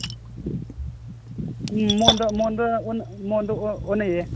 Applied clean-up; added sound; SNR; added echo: none; Splash, splatter; 5 dB; none.